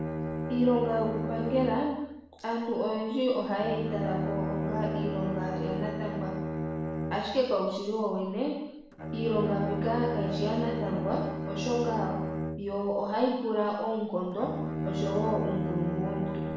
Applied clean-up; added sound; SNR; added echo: none; Bowed string instrument; 3 dB; reverberation time 0.9 s.